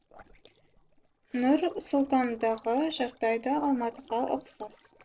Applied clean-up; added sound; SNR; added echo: neural separator model SepFormer DNS4.